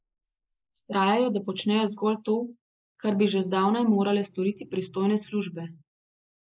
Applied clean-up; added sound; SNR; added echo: neural mask model Resemble Enhance denoiser.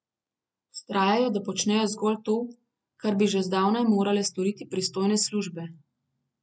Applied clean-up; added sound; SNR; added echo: none; none; none; none.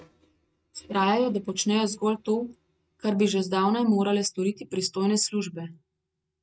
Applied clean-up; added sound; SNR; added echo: neural mask model RNNoise.